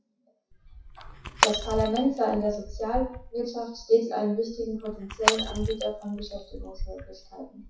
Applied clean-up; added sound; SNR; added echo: classical method WPE with log-MMSE.